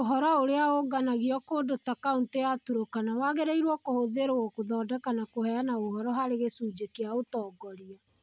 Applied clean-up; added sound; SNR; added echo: none; none; none; none.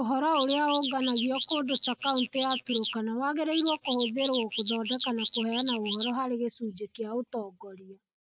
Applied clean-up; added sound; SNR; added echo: neural mask model Resemble Enhance denoiser.